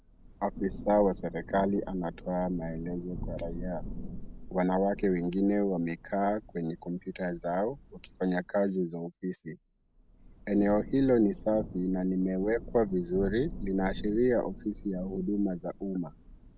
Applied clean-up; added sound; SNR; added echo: none; Thunder / Rain; 12 dB; none.